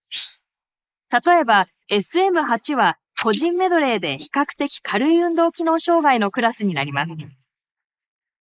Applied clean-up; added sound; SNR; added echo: neural mask model Resemble Enhance denoiser.